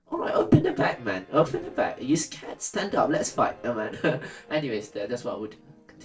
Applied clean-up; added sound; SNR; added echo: neural separator model SepFormer DNS4.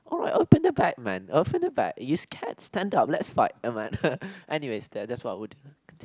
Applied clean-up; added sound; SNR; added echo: none; none; none; none.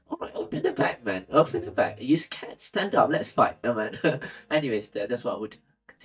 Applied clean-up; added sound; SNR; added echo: neural mask model DeepFilterNet 3.